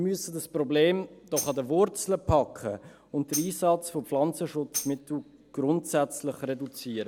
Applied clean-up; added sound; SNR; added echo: none; Tambourine; 12 dB; none.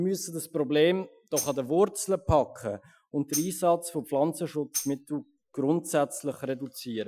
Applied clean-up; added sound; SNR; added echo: classical method Wiener filter.